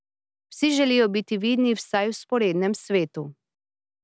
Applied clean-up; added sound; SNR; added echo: none; none; none; none.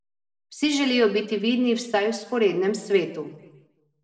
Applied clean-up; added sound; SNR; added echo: none; none; none; reverberation time 0.7 s.